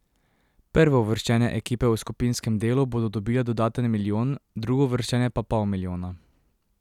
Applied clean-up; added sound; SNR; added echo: none; none; none; none.